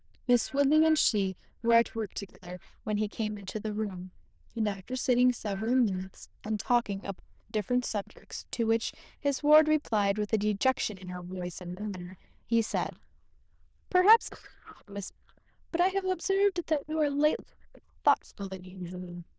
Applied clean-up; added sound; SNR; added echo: neural diffusion model UNIVERSE++.